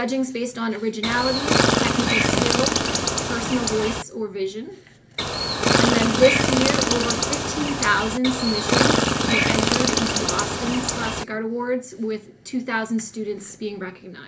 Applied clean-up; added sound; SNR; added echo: none; Chirp, tweet; -4 dB; reverberation time 0.3 s.